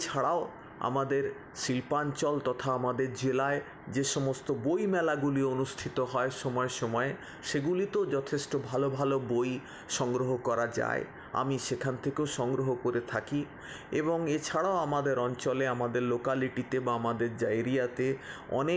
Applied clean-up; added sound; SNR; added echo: none; none; none; none.